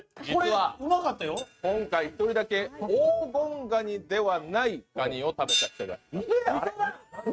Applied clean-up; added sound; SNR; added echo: neural mask model RNNoise.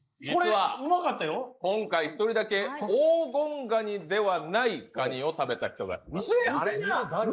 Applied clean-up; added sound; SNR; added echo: neural mask model Resemble Enhance denoiser.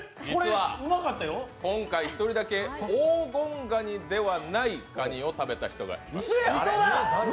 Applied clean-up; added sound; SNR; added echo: none; none; none; none.